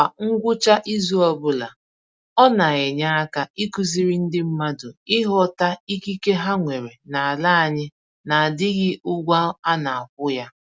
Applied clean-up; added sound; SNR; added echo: none; none; none; none.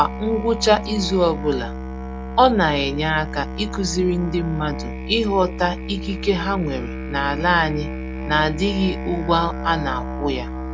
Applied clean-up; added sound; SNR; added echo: none; Musical instrument; 7 dB; none.